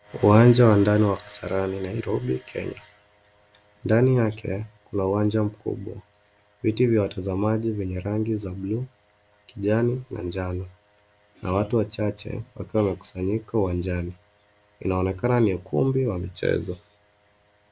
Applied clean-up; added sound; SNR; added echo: none; none; none; none.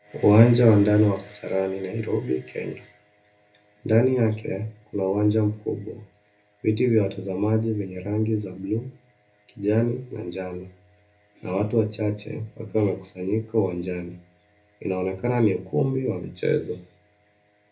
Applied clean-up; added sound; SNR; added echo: none; none; none; reverberation time 0.3 s.